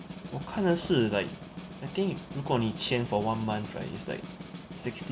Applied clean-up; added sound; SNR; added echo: none; Snare drum; 12 dB; none.